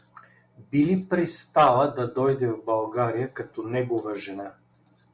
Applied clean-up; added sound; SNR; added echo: none; none; none; none.